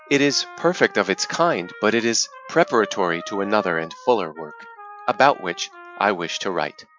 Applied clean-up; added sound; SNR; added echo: classical method Wiener filter.